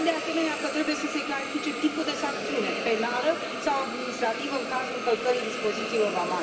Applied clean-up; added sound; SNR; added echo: none; Hiss; 4 dB; reverberation time 0.9 s.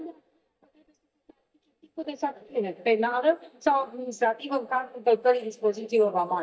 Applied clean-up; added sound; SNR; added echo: neural mask model DeepFilterNet 3.